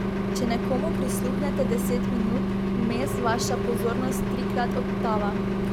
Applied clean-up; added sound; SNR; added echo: none; Engine; -5 dB; none.